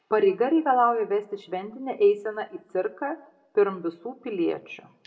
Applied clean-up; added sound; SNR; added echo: none; none; none; reverberation time 0.6 s.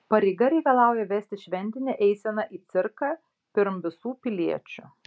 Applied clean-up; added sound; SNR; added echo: none; none; none; none.